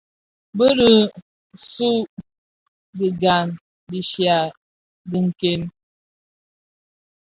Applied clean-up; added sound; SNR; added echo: none; none; none; none.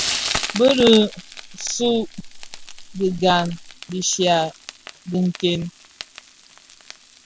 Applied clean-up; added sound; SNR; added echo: none; Frying (food); 10 dB; none.